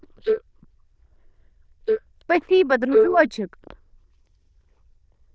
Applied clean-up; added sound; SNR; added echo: neural diffusion model UNIVERSE++.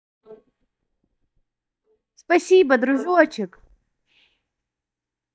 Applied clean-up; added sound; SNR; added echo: neural mask model DeepFilterNet 3.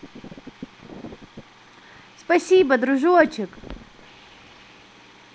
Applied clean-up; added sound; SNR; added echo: none; none; none; none.